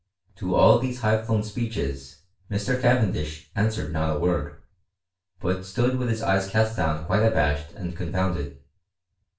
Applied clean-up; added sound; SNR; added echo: none; none; none; reverberation time 0.3 s.